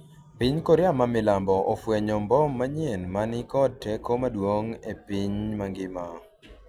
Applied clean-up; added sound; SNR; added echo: none; none; none; none.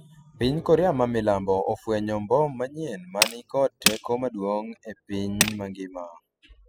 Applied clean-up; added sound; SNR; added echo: classical method spectral subtraction.